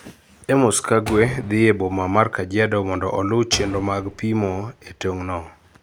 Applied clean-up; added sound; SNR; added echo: none; Door; 15 dB; none.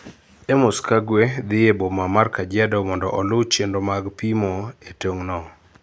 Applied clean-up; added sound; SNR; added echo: none; none; none; none.